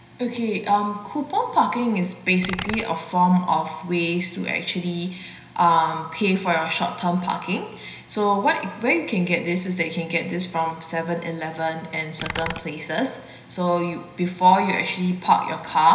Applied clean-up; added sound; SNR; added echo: none; Computer keyboard; 12 dB; reverberation time 0.9 s.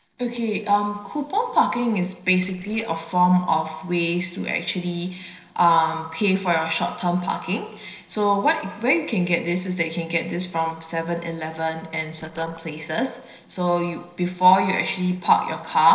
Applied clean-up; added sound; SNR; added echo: neural separator model SepFormer DNS4.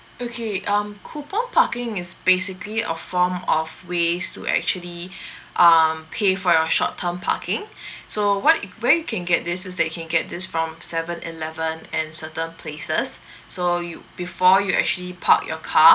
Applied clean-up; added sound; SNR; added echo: none; none; none; none.